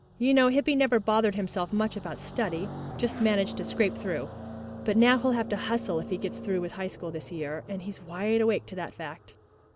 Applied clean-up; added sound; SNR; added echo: none; Car passing by; 12 dB; none.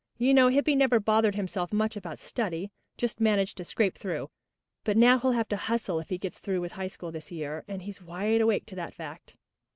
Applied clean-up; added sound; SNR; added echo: none; none; none; none.